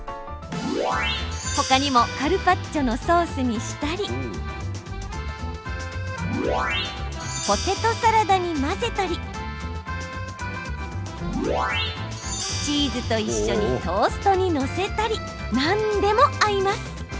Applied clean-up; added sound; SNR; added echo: none; none; none; none.